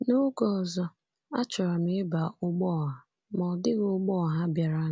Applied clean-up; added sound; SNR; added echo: none; none; none; none.